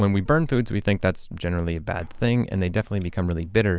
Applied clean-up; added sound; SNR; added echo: none; none; none; none.